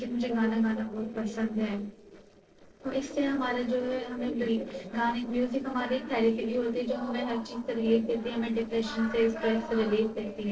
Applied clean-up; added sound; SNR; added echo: neural separator model SepFormer DNS4.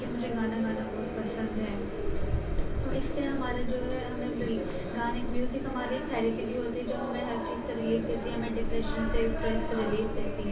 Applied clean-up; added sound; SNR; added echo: none; Wind; 2 dB; reverberation time 0.3 s.